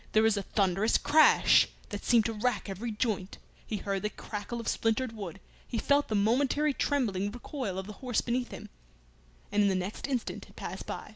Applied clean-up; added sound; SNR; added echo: none; none; none; none.